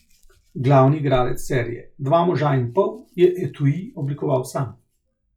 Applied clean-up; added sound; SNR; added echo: classical method log-MMSE.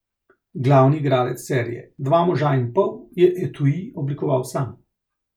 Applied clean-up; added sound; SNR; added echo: none; none; none; none.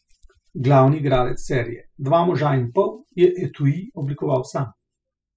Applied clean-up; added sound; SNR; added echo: classical method spectral subtraction.